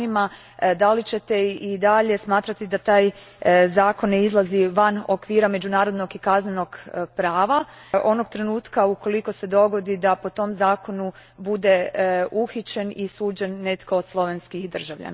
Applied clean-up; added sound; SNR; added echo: none; none; none; none.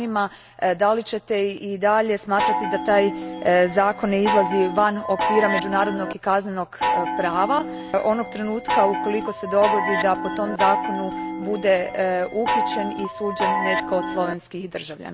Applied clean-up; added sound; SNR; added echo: none; Chime; 3 dB; none.